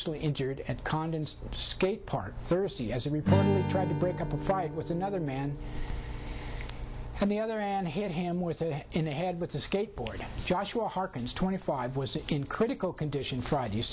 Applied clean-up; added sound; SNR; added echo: none; Strum; 7 dB; none.